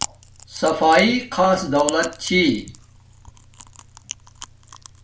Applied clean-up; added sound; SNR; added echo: none; Chewing, mastication; 15 dB; reverberation time 0.2 s.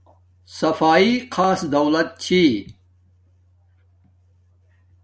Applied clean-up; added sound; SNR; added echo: none; none; none; none.